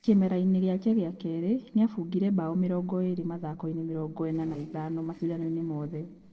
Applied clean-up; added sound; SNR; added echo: neural separator model SepFormer DNS4.